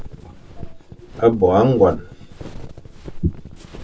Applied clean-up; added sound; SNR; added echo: none; Walk, footsteps; 13 dB; reverberation time 0.2 s.